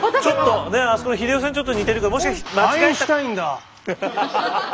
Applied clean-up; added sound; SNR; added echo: none; Explosion; 20 dB; none.